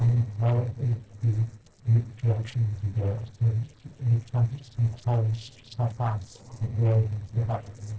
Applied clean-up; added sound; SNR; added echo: neural separator model SepFormer DNS4.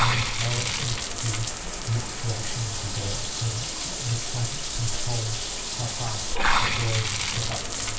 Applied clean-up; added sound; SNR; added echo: none; Bathtub (filling or washing) / Water; -4 dB; reverberation time 0.3 s.